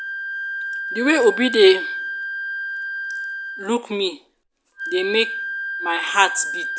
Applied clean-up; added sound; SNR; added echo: none; Wind instrument, woodwind instrument; 6 dB; none.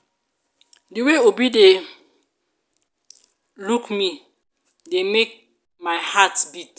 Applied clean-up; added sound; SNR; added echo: none; none; none; none.